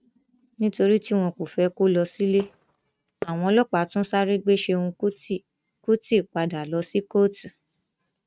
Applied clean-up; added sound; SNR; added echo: neural mask model RNNoise.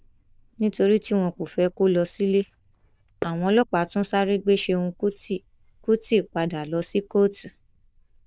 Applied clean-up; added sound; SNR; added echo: neural diffusion model UNIVERSE++.